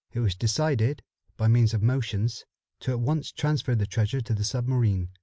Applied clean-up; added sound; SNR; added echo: none; none; none; none.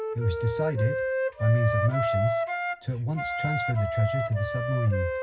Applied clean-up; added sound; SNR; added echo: none; Wind instrument, woodwind instrument; 2 dB; reverberation time 0.4 s.